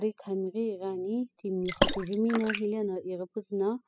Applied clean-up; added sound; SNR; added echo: classical method spectral subtraction.